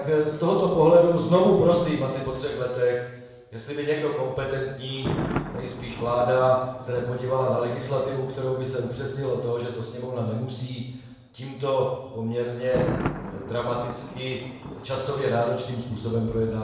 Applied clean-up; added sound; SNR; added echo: none; Thunder; 13 dB; reverberation time 0.9 s.